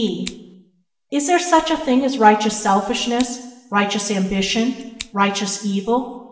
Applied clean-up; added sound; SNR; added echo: none; Scissors; 18 dB; reverberation time 1.0 s.